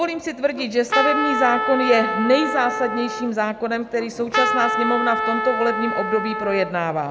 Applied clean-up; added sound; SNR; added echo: none; Trumpet; 2 dB; none.